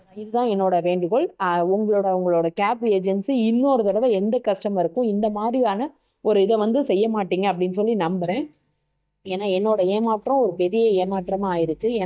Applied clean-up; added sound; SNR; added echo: neural mask model DeepFilterNet 3.